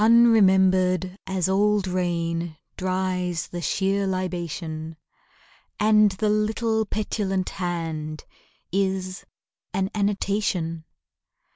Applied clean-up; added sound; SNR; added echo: none; none; none; none.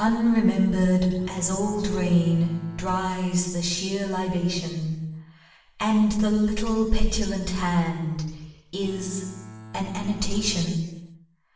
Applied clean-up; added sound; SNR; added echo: none; Bowed string instrument; 17 dB; reverberation time 1.1 s.